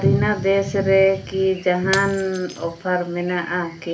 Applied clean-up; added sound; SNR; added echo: none; Shatter; 20 dB; reverberation time 0.3 s.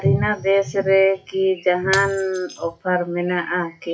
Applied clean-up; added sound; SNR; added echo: classical method WPE with log-MMSE.